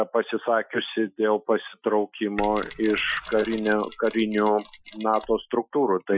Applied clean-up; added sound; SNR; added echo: classical method Wiener filter.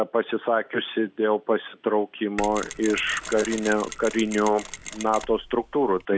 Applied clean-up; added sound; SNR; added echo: none; Mechanisms; 13 dB; none.